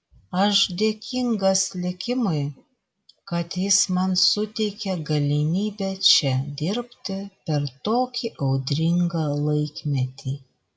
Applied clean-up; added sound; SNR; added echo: none; none; none; none.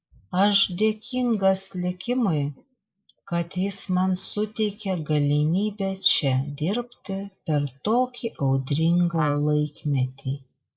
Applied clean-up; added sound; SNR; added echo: neural mask model Resemble Enhance denoiser.